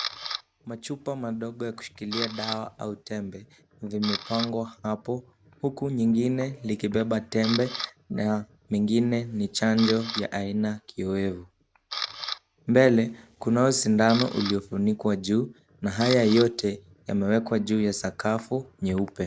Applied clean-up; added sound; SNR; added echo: none; Camera; 13 dB; none.